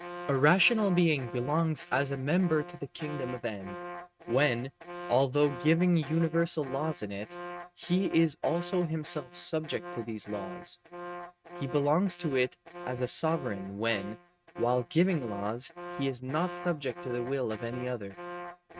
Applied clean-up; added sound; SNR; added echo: neural mask model RNNoise.